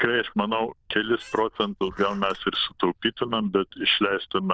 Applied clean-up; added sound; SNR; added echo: neural diffusion model UNIVERSE++.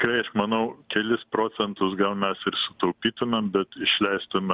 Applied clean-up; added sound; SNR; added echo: none; none; none; none.